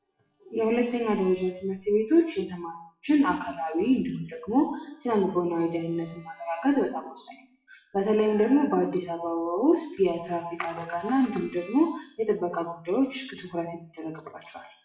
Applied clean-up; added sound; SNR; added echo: classical method WPE with log-MMSE.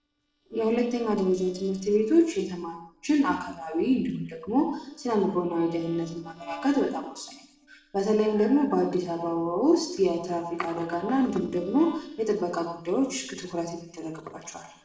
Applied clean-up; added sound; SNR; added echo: neural separator model SepFormer DNS4.